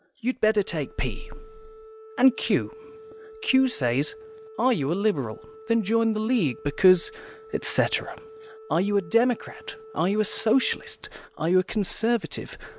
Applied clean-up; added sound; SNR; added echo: none; Organ; 20 dB; none.